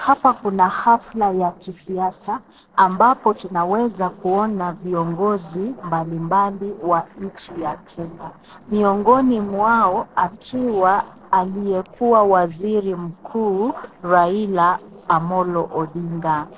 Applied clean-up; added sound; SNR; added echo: neural separator model SepFormer DNS4.